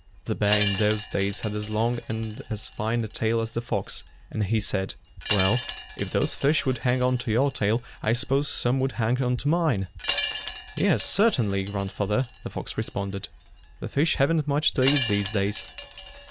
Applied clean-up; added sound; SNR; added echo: none; Wind chime; 11 dB; none.